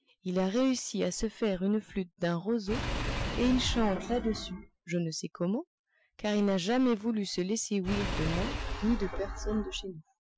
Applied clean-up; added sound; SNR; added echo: classical method Wiener filter.